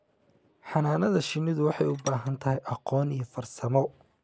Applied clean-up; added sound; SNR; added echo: none; Tools; 13 dB; none.